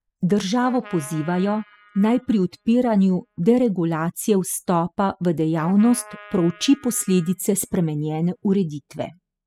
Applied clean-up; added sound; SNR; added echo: classical method spectral subtraction.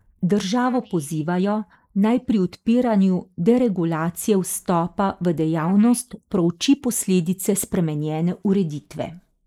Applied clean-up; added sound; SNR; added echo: neural mask model Resemble Enhance denoiser.